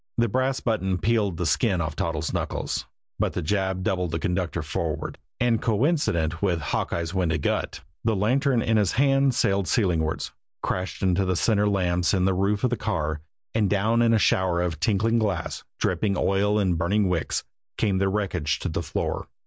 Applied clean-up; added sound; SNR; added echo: none; none; none; none.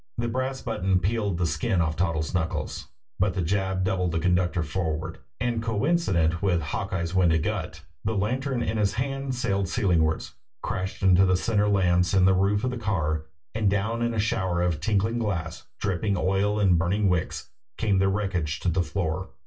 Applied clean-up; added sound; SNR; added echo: none; none; none; reverberation time 0.2 s.